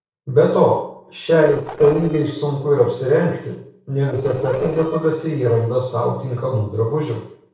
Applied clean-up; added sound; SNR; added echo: neural separator model SepFormer DNS4.